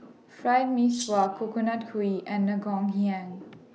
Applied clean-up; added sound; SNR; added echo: none; Rattle (instrument); 11 dB; none.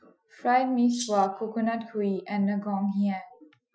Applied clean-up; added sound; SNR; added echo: classical method Wiener filter.